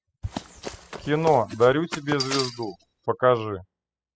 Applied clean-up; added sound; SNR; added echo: classical method spectral subtraction.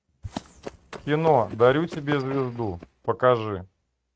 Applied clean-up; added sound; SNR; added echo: neural mask model RNNoise.